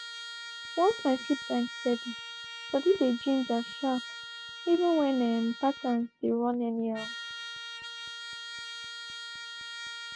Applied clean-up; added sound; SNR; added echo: none; Trumpet; 11 dB; none.